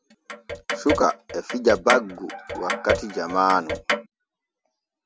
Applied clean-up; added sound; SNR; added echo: none; Clock; 3 dB; none.